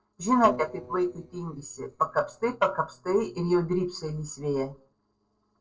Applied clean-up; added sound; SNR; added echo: neural separator model SepFormer DNS4.